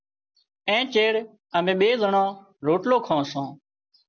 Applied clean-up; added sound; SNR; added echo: none; none; none; none.